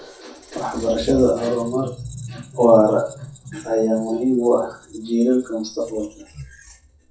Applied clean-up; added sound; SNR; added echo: classical method WPE with log-MMSE.